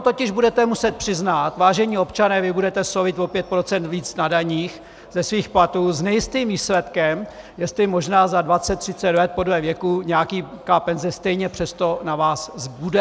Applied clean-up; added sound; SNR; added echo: none; none; none; none.